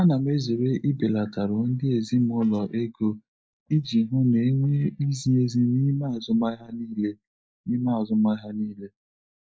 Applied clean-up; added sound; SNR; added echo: neural mask model DeepFilterNet 3.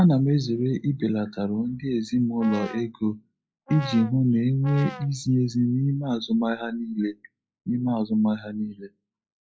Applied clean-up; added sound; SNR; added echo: classical method log-MMSE.